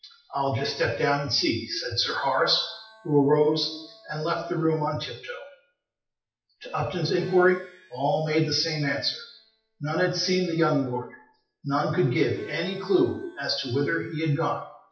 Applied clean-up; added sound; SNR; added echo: classical method WPE with log-MMSE.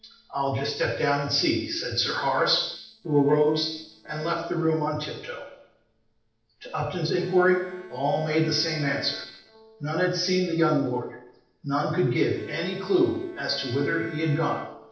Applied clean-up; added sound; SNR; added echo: neural separator model SepFormer DNS4.